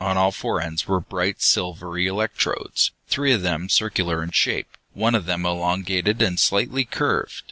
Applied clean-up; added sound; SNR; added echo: none; none; none; none.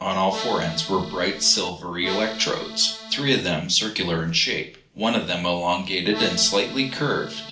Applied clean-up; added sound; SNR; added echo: none; Accordion; 10 dB; reverberation time 0.4 s.